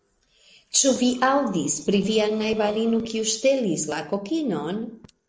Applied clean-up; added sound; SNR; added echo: neural separator model SepFormer DNS4.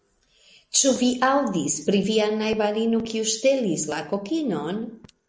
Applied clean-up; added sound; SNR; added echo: none; none; none; none.